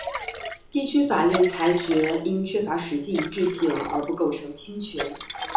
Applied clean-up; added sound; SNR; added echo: none; Liquid; 8 dB; reverberation time 0.6 s.